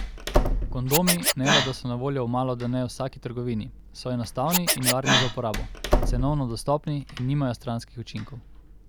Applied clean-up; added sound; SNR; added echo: none; Door + Scratching (performance technique); 0 dB; none.